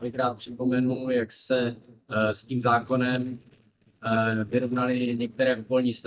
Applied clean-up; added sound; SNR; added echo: neural mask model DeepFilterNet 3.